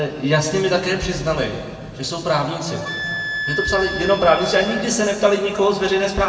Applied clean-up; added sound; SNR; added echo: none; Wind instrument, woodwind instrument; 9 dB; reverberation time 2.1 s.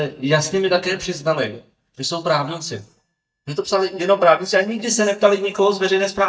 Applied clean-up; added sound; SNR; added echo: neural mask model DeepFilterNet 3.